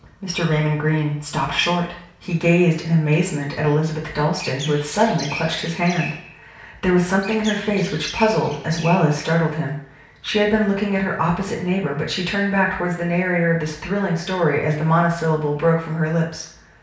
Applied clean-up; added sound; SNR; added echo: none; Chirp, tweet; 14 dB; reverberation time 0.6 s.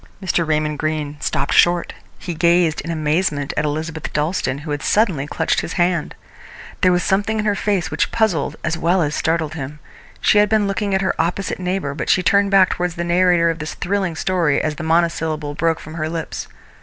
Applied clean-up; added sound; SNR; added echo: none; none; none; none.